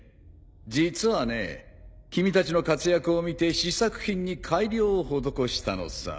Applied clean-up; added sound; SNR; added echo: none; none; none; none.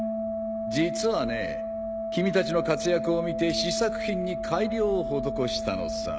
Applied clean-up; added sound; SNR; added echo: none; Organ; 3 dB; none.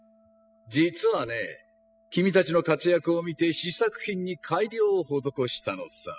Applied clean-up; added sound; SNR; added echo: classical method spectral subtraction.